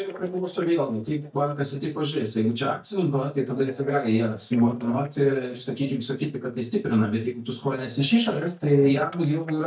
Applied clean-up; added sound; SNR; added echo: neural mask model DeepFilterNet 3.